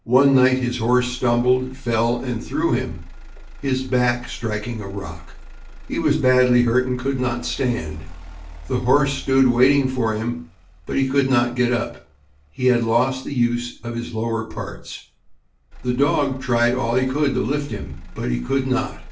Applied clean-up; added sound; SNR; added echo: none; Motor vehicle (road); 16 dB; reverberation time 0.3 s.